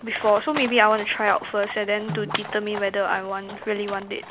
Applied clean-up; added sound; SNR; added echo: none; Snare drum + Livestock, farm animals, working animals; 12 dB; none.